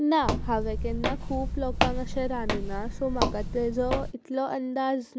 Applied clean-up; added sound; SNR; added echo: none; Walk, footsteps; 0 dB; none.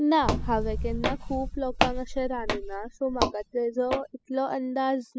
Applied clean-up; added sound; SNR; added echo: classical method spectral subtraction.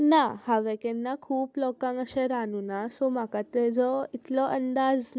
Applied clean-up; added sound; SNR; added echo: none; none; none; none.